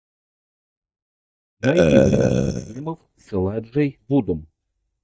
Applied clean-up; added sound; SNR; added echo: neural mask model DeepFilterNet 3.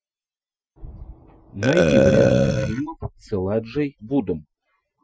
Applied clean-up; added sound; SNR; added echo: classical method Wiener filter.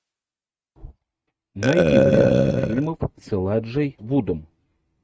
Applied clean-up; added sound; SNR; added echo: neural mask model RNNoise.